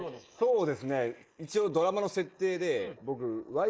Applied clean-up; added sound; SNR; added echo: neural mask model Resemble Enhance denoiser.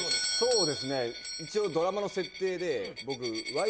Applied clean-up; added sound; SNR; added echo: none; Coin (dropping) + Doorbell; 4 dB; none.